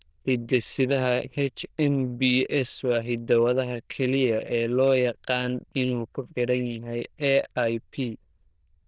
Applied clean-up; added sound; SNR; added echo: neural diffusion model UNIVERSE++.